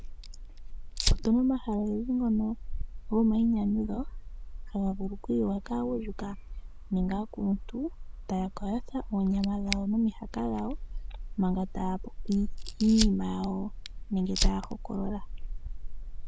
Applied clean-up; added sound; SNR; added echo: none; Fire; 4 dB; none.